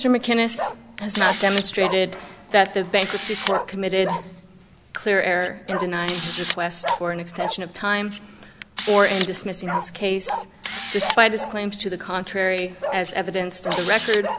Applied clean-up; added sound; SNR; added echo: none; Bark + Camera; 7 dB; none.